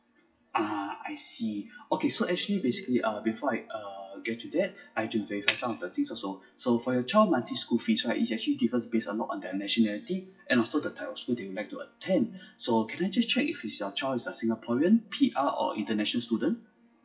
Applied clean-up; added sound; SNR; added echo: classical method WPE with log-MMSE.